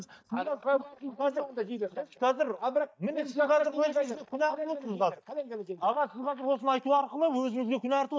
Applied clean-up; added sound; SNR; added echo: neural mask model DeepFilterNet 3.